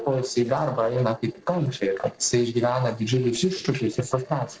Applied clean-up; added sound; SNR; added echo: neural separator model SepFormer DNS4.